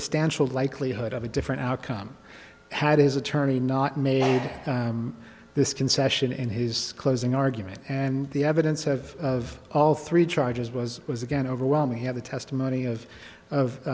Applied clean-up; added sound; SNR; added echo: none; none; none; none.